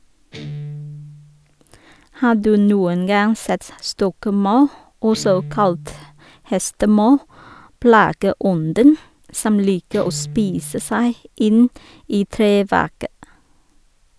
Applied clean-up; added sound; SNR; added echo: none; Guitar; 20 dB; none.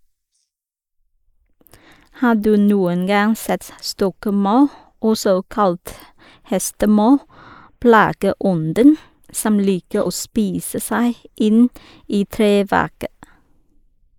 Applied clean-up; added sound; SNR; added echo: neural mask model Resemble Enhance denoiser.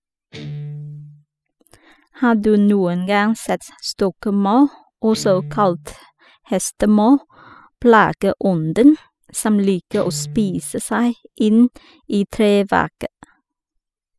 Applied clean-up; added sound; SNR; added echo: classical method spectral subtraction.